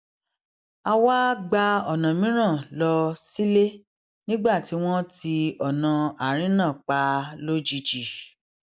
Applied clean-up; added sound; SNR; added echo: none; none; none; none.